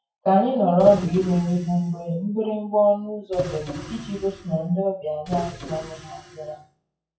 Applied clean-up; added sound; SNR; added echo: classical method WPE with log-MMSE.